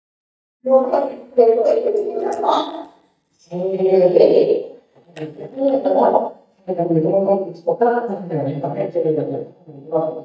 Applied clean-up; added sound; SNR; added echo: neural mask model DeepFilterNet 3.